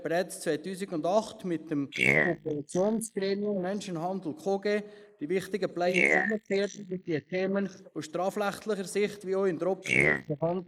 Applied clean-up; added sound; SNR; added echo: neural mask model Resemble Enhance denoiser.